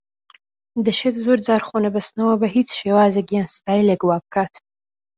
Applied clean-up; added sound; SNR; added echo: none; none; none; none.